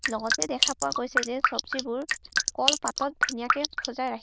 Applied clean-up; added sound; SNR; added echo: neural diffusion model UNIVERSE++.